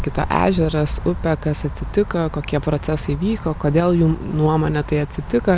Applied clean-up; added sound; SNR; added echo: none; none; none; none.